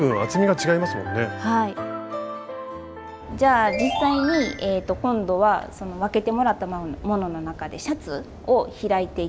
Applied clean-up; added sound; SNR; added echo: none; none; none; none.